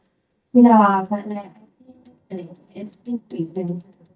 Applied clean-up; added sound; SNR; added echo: neural mask model DeepFilterNet 3.